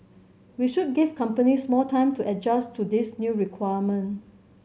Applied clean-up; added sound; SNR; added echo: none; none; none; none.